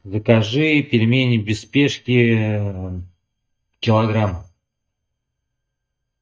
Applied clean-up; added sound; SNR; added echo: neural mask model DeepFilterNet 3.